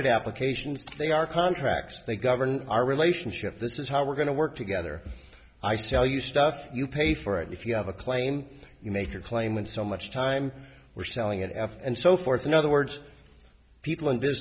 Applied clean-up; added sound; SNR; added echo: none; none; none; none.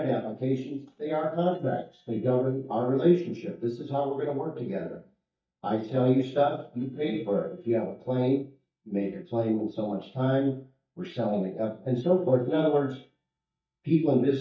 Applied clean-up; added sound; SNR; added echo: neural mask model DeepFilterNet 3.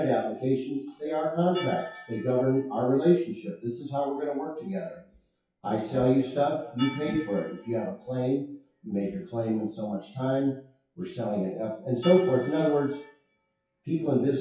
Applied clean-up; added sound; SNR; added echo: classical method WPE with log-MMSE.